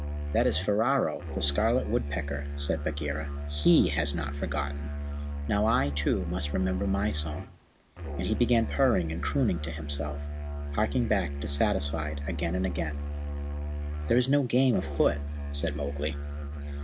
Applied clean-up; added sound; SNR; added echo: none; Musical instrument; 4 dB; none.